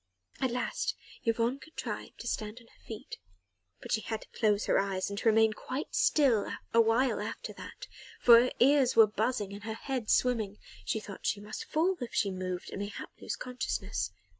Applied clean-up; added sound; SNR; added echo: none; none; none; none.